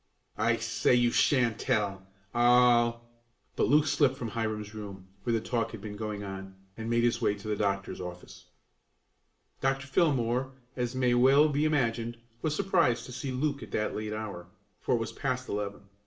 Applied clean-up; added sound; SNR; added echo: none; none; none; reverberation time 0.4 s.